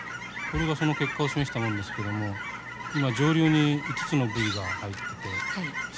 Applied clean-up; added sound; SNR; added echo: none; Chirp, tweet / Fowl; 6 dB; none.